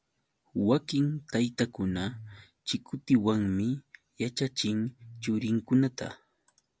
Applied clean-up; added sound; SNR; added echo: none; none; none; none.